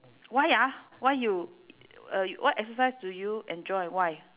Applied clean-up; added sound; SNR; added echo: none; none; none; none.